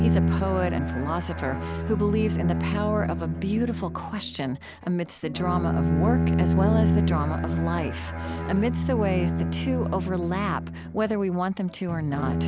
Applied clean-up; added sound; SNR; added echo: none; Bowed string instrument; -2 dB; none.